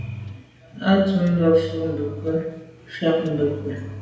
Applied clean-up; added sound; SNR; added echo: none; Engine; 14 dB; reverberation time 0.9 s.